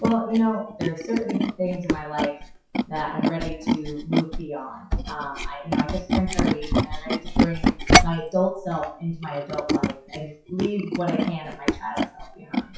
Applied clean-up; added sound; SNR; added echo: classical method WPE with log-MMSE.